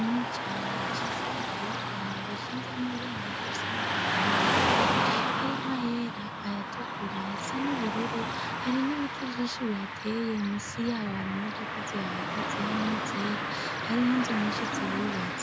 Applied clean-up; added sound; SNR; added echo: none; Car passing by / Traffic noise, roadway noise; -2 dB; none.